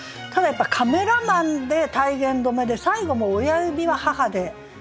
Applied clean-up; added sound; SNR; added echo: none; none; none; none.